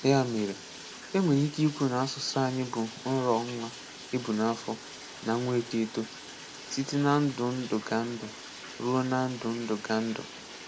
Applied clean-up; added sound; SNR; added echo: none; Bathtub (filling or washing); 14 dB; none.